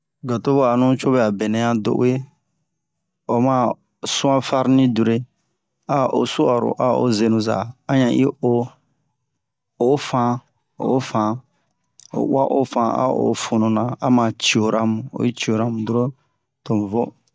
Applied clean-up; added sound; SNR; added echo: none; none; none; none.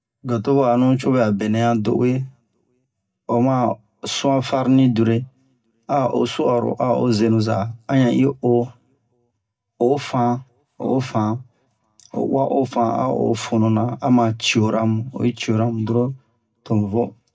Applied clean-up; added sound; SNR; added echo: none; none; none; reverberation time 0.2 s.